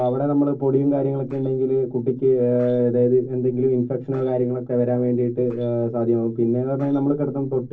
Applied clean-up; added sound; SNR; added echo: neural separator model SepFormer DNS4.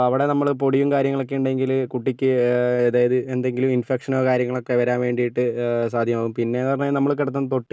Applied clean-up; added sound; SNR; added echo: none; none; none; none.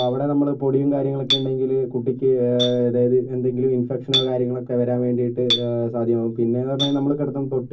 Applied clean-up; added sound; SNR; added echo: none; Chink, clink; 10 dB; reverberation time 0.4 s.